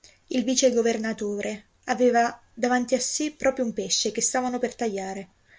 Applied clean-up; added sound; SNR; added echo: none; none; none; none.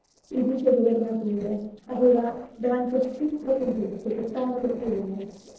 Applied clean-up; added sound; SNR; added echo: neural separator model SepFormer DNS4.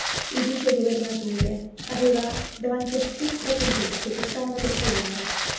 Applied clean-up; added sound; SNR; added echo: none; Crumpling, crinkling; 3 dB; reverberation time 0.8 s.